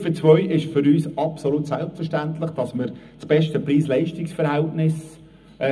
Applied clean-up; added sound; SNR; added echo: none; none; none; reverberation time 0.4 s.